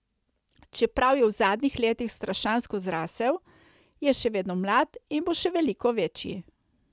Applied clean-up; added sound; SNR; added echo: none; none; none; none.